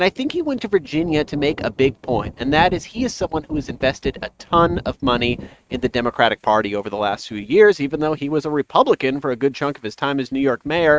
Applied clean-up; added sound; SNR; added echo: neural mask model RNNoise.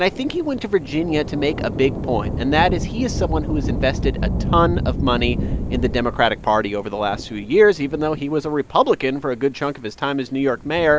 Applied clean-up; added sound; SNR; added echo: none; Thunder / Rain; 6 dB; none.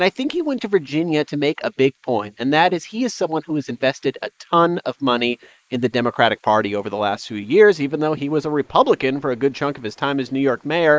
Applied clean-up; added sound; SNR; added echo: neural mask model Resemble Enhance denoiser.